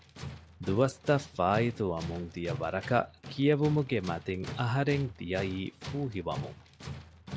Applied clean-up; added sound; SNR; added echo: none; Tools; 12 dB; none.